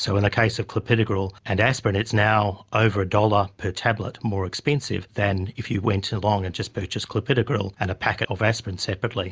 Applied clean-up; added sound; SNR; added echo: none; none; none; none.